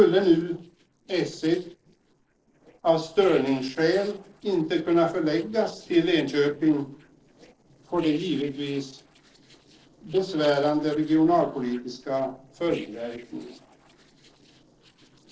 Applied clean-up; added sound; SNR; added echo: neural separator model SepFormer DNS4.